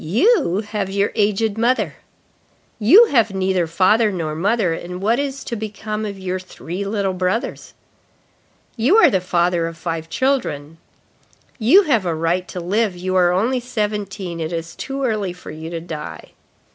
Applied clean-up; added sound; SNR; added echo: none; none; none; none.